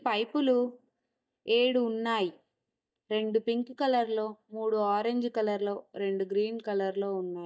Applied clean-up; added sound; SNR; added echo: neural mask model DeepFilterNet 3.